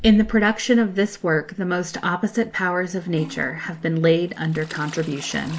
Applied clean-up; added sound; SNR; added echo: none; Trickle, dribble / Toilet flush; 19 dB; none.